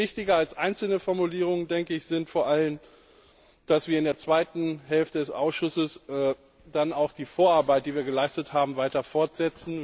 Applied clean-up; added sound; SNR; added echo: none; none; none; none.